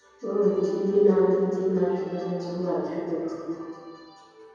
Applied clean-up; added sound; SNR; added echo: none; none; none; reverberation time 2.2 s.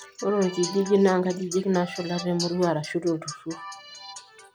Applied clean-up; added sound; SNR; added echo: none; none; none; none.